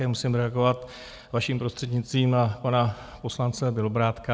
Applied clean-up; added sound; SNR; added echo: none; none; none; none.